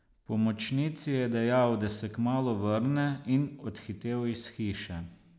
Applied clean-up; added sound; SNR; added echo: none; none; none; none.